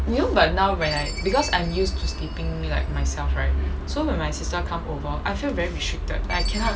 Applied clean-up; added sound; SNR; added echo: none; Chime; 17 dB; none.